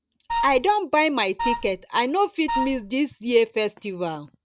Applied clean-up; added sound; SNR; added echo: none; Wind instrument, woodwind instrument; 5 dB; none.